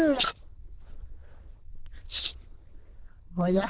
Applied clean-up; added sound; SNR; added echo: neural diffusion model UNIVERSE++.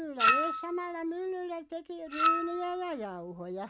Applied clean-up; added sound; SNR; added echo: none; Chink, clink; -3 dB; none.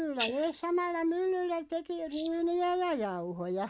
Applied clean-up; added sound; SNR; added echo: neural mask model Resemble Enhance denoiser.